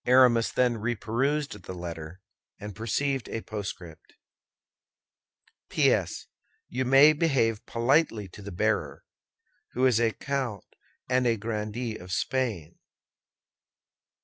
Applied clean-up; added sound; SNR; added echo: none; none; none; none.